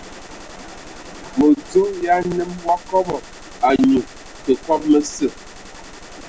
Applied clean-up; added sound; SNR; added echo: none; Gunshot, gunfire; 19 dB; none.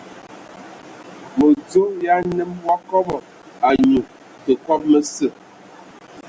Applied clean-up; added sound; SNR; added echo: none; none; none; none.